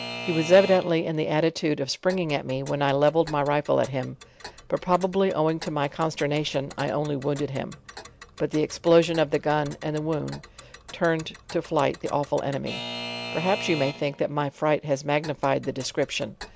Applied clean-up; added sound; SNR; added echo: none; Alarm / Clock; 15 dB; none.